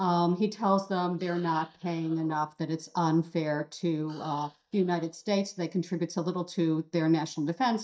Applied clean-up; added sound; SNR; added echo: neural mask model DeepFilterNet 3.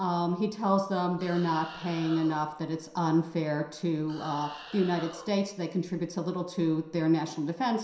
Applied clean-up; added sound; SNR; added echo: none; Animal; 17 dB; reverberation time 0.7 s.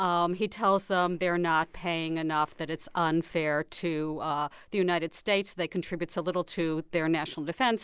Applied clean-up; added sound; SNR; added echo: none; none; none; none.